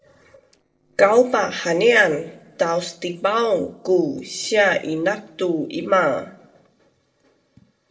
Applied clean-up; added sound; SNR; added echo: neural separator model SepFormer DNS4.